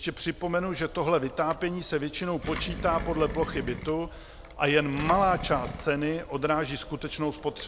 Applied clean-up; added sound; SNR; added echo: none; Engine; 11 dB; none.